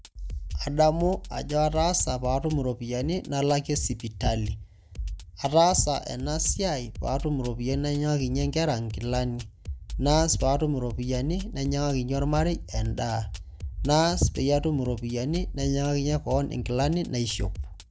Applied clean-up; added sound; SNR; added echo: none; Drum kit; 13 dB; none.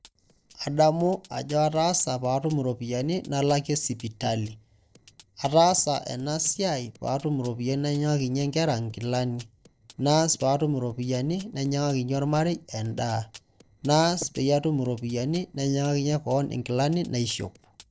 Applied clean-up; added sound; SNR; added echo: neural separator model SepFormer DNS4.